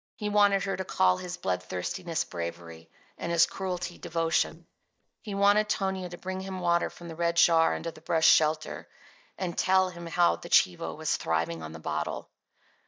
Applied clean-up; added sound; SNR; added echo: neural mask model DeepFilterNet 3.